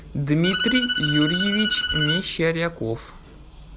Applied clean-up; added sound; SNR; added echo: none; Bowed string instrument; 1 dB; none.